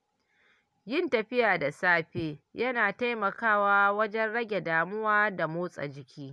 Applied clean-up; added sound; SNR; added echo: none; none; none; none.